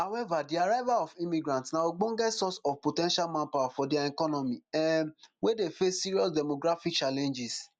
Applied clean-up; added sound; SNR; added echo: none; none; none; none.